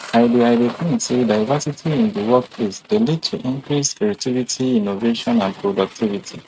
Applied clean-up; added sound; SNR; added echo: neural mask model RNNoise.